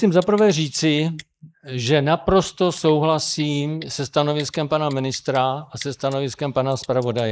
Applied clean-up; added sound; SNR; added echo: neural mask model Resemble Enhance denoiser.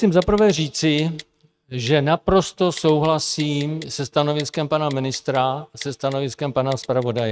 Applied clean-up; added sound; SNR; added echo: neural mask model RNNoise.